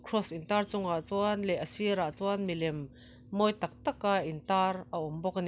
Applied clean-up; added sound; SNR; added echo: none; none; none; none.